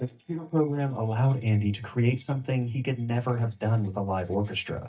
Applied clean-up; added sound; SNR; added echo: neural mask model DeepFilterNet 3.